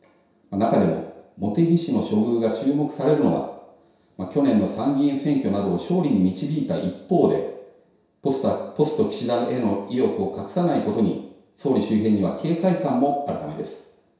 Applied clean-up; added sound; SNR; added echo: none; none; none; reverberation time 0.7 s.